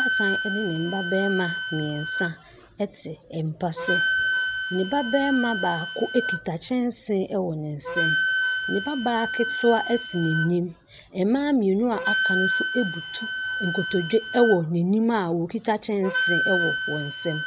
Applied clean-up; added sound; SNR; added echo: none; Wind instrument, woodwind instrument; 3 dB; none.